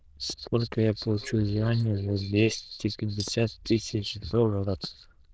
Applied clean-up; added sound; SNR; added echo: neural diffusion model UNIVERSE++.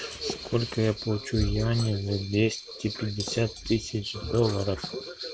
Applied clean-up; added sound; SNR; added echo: none; Cutlery, silverware + Bell; 13 dB; none.